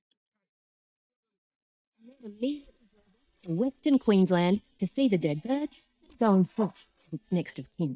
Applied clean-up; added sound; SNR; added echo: neural mask model DeepFilterNet 3.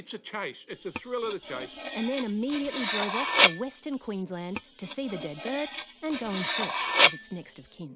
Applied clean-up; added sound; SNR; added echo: none; Cutlery, silverware; -4 dB; none.